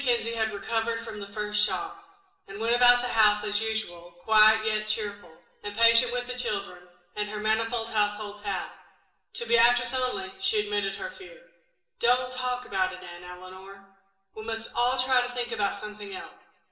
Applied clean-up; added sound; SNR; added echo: none; none; none; reverberation time 0.7 s.